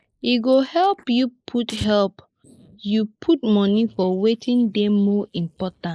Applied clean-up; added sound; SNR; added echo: neural mask model Resemble Enhance denoiser.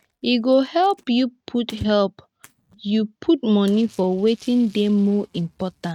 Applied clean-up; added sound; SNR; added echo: neural mask model RNNoise.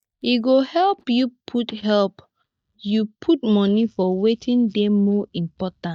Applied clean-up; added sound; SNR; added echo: neural mask model DeepFilterNet 3.